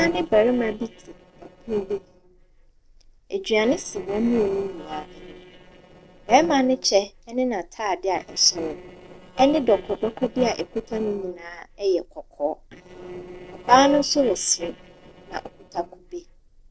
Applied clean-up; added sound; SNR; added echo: neural separator model SepFormer DNS4.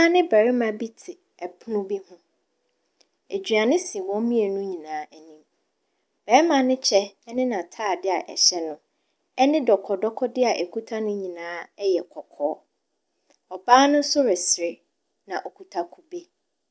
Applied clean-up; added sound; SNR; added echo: none; none; none; none.